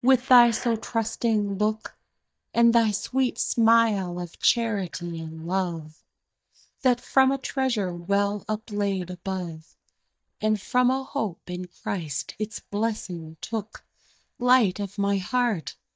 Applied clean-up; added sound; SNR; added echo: neural mask model DeepFilterNet 3.